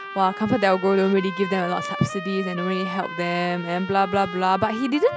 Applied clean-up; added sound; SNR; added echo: none; Trumpet; 11 dB; none.